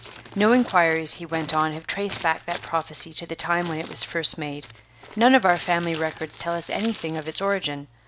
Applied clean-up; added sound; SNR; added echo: none; Crumpling, crinkling; 18 dB; none.